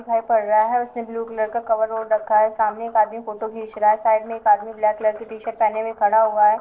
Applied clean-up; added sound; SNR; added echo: neural separator model SepFormer DNS4.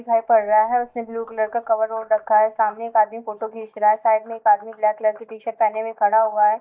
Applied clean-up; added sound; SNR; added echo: neural mask model DeepFilterNet 3.